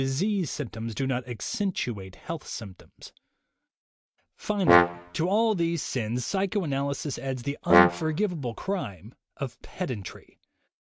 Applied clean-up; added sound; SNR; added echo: neural mask model RNNoise.